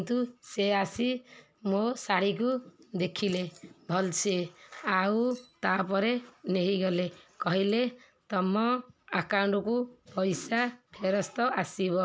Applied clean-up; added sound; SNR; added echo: none; none; none; none.